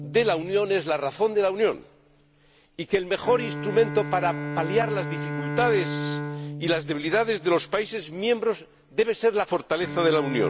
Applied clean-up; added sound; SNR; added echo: none; Bowed string instrument; 9 dB; none.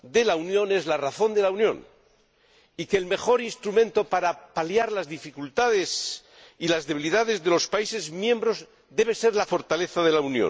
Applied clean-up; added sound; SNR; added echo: none; none; none; none.